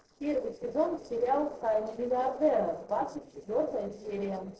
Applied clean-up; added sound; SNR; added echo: neural separator model SepFormer DNS4.